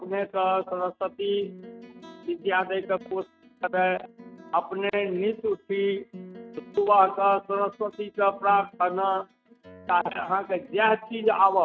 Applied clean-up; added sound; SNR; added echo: neural mask model RNNoise.